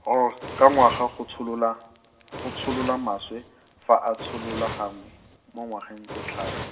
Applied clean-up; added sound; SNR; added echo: none; Fire; 12 dB; reverberation time 1.0 s.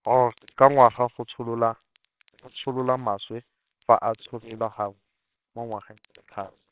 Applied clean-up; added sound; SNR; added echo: neural separator model SepFormer WHAMR!.